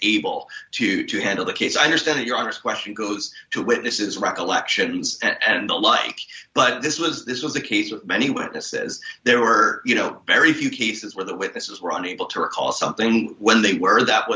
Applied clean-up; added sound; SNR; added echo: none; none; none; none.